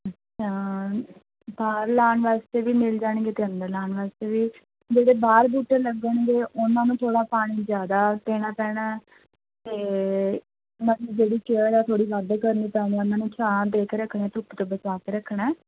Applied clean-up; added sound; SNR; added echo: none; none; none; none.